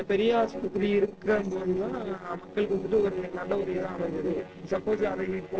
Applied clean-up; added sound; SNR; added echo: neural separator model SepFormer DNS4.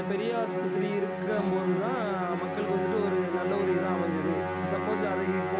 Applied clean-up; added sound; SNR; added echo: none; Musical instrument + Glass; -1 dB; none.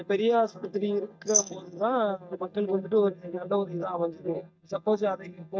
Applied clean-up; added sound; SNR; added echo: neural mask model DeepFilterNet 3.